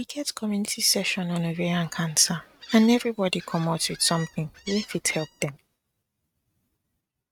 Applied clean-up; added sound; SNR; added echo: neural mask model RNNoise.